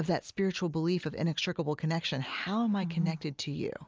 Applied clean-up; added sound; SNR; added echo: none; none; none; none.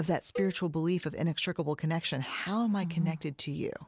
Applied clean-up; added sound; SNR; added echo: none; Cowbell; 14 dB; none.